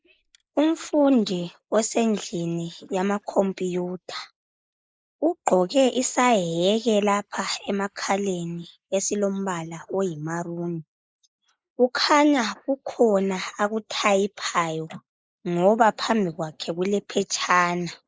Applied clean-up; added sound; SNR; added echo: neural mask model Resemble Enhance denoiser.